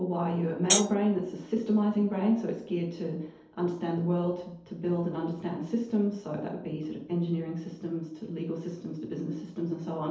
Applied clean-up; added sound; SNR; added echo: none; Hi-hat; -4 dB; reverberation time 2.2 s.